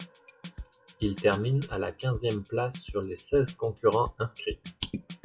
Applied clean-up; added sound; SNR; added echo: classical method WPE with log-MMSE.